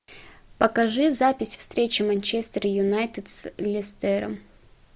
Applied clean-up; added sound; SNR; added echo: none; none; none; none.